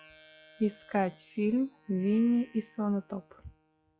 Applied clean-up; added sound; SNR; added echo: classical method log-MMSE.